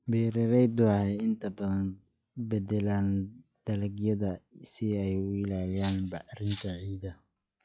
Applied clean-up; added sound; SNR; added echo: classical method log-MMSE.